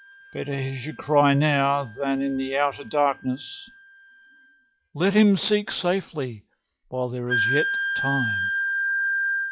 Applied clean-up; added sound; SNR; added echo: classical method log-MMSE.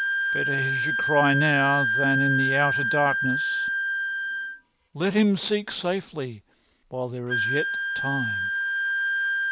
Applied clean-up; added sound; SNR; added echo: none; Wind instrument, woodwind instrument; -1 dB; none.